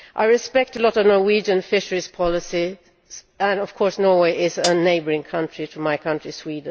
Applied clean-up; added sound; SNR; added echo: none; Hi-hat; 12 dB; none.